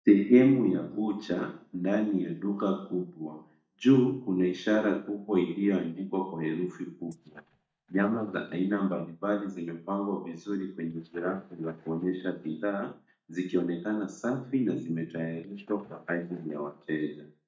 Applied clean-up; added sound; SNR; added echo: neural mask model DeepFilterNet 3.